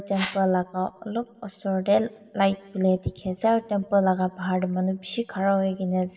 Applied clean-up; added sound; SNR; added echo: none; Whoosh, swoosh, swish; 10 dB; reverberation time 0.8 s.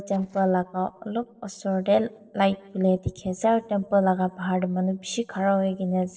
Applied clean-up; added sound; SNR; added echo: neural separator model SepFormer DNS4.